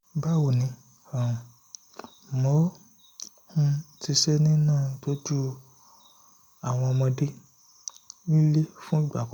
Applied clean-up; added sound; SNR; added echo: none; none; none; none.